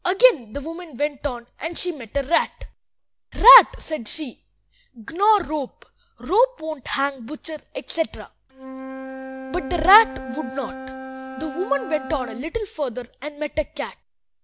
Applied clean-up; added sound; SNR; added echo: none; Wind instrument, woodwind instrument; 16 dB; none.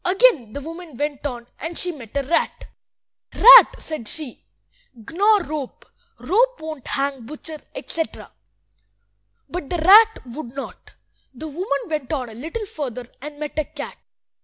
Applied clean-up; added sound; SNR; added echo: none; none; none; none.